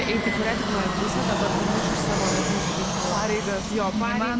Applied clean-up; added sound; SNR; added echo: none; Fixed-wing aircraft, airplane; -2 dB; none.